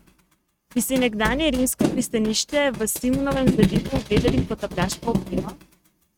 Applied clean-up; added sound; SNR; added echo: neural mask model RNNoise.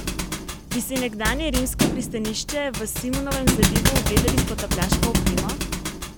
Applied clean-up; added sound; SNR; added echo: none; Thump, thud; -5 dB; none.